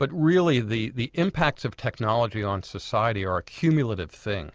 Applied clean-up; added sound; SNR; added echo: none; none; none; none.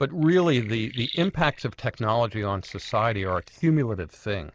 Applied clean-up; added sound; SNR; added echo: neural mask model DeepFilterNet 3.